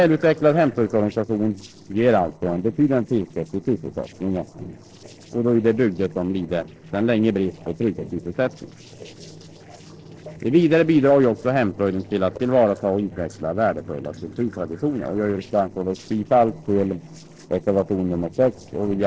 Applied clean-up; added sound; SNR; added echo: neural separator model SepFormer DNS4.